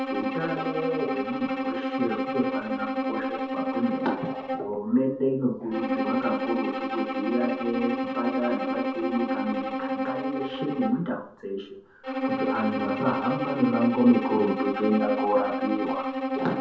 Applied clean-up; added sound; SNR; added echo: none; Bowed string instrument; 2 dB; reverberation time 0.5 s.